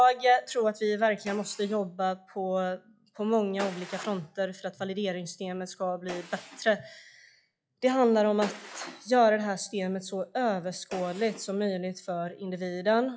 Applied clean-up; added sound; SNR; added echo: classical method log-MMSE.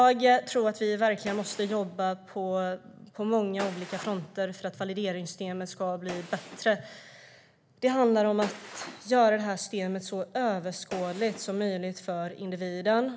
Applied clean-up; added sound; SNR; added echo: none; Gunshot, gunfire; 19 dB; none.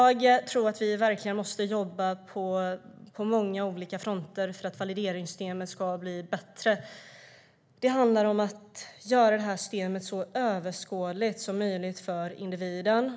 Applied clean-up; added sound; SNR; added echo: none; none; none; none.